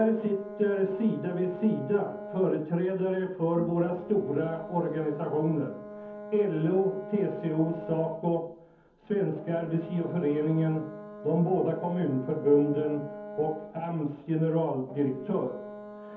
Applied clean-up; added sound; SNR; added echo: none; Brass instrument; 14 dB; reverberation time 0.7 s.